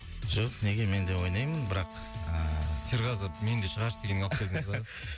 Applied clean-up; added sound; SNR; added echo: none; Wind instrument, woodwind instrument; 18 dB; none.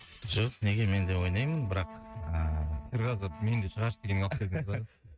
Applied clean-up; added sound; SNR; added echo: neural mask model RNNoise.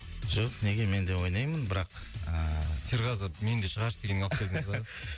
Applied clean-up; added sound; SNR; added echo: none; none; none; none.